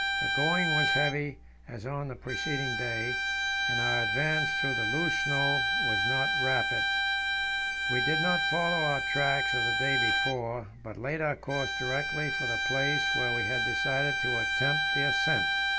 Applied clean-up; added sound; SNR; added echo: none; Bowed string instrument; -5 dB; none.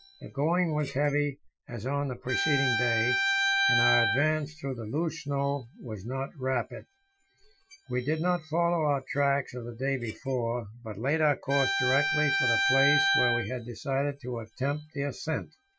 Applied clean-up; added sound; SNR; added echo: classical method Wiener filter.